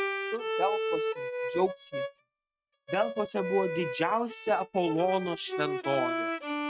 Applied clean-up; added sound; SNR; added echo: neural mask model RNNoise.